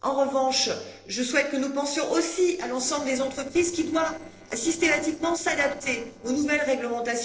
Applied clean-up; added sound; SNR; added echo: neural separator model SepFormer DNS4.